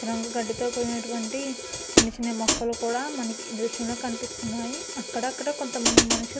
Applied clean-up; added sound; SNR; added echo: none; Hi-hat; -2 dB; none.